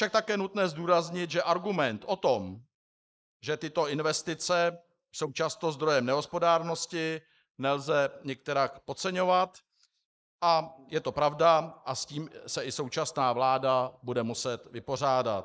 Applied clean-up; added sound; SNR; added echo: neural mask model Resemble Enhance denoiser.